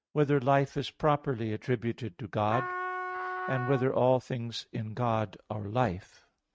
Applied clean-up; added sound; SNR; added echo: neural mask model RNNoise.